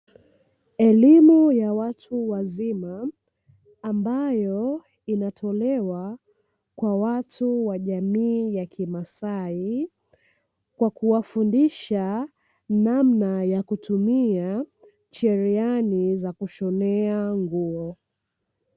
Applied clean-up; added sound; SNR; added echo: none; none; none; none.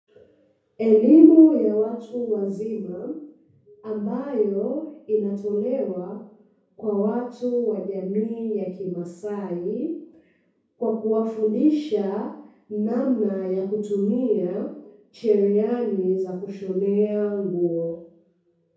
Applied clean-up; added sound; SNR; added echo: none; none; none; reverberation time 0.6 s.